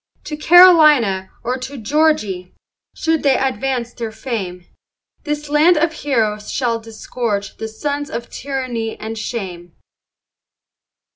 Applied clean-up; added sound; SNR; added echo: none; none; none; none.